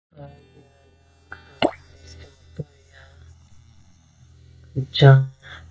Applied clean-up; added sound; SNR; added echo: neural mask model DeepFilterNet 3.